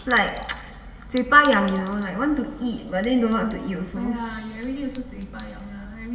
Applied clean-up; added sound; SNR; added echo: none; Chink, clink; 12 dB; reverberation time 3.0 s.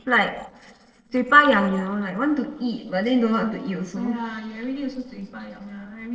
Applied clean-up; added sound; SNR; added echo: neural separator model SepFormer DNS4.